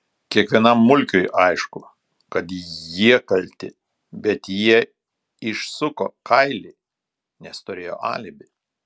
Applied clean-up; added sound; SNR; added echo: none; none; none; none.